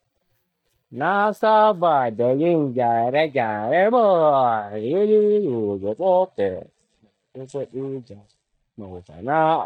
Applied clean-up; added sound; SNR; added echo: neural mask model DeepFilterNet 3.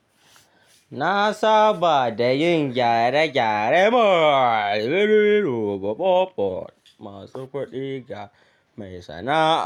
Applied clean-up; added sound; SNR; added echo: none; none; none; none.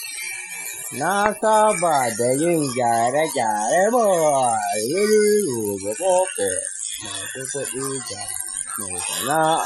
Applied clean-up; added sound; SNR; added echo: classical method Wiener filter.